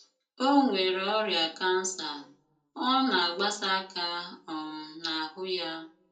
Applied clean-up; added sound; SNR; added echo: none; none; none; reverberation time 0.2 s.